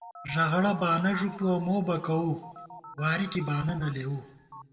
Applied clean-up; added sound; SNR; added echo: none; Telephone; 18 dB; reverberation time 1.1 s.